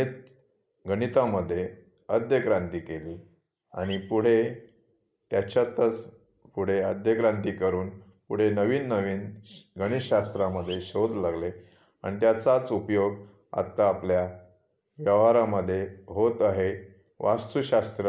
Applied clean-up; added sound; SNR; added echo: neural mask model Resemble Enhance denoiser.